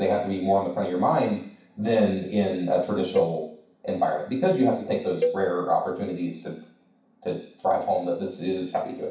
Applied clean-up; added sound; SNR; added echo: none; Cowbell; 7 dB; reverberation time 0.6 s.